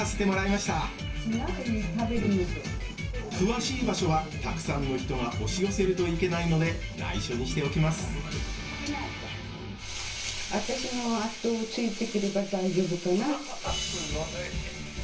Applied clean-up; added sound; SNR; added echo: none; none; none; reverberation time 0.3 s.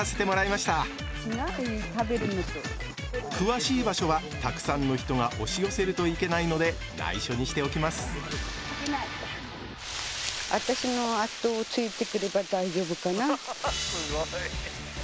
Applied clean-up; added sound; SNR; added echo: none; none; none; none.